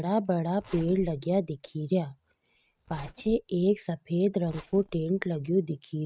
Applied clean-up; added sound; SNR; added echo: neural mask model RNNoise.